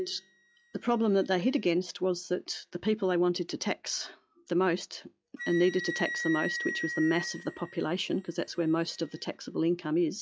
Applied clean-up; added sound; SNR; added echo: classical method log-MMSE.